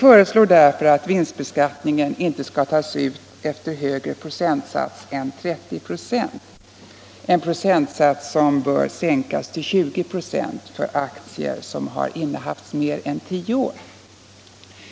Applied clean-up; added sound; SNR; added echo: none; none; none; none.